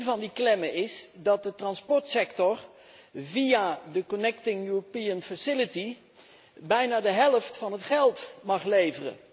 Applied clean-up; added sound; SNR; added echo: none; none; none; none.